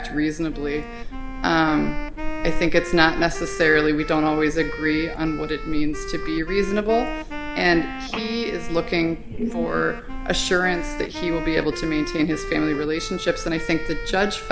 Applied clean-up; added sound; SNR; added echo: none; Wind instrument, woodwind instrument; 11 dB; none.